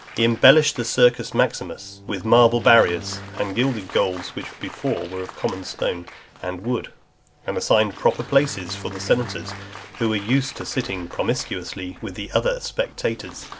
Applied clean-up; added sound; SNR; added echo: none; Bowed string instrument + Applause; 17 dB; none.